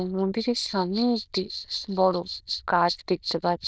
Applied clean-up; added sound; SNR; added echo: neural diffusion model UNIVERSE++.